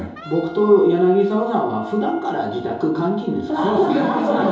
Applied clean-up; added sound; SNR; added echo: none; Wind instrument, woodwind instrument; 19 dB; reverberation time 2.8 s.